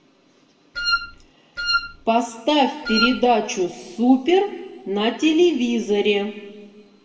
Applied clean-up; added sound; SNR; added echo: none; Wind instrument, woodwind instrument; 3 dB; reverberation time 1.6 s.